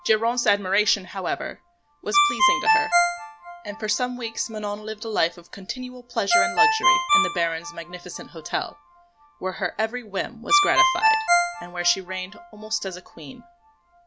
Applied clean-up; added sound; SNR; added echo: none; Ringtone; -2 dB; none.